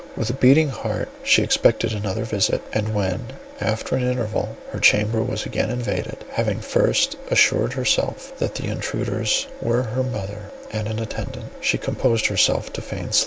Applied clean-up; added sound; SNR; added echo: none; none; none; none.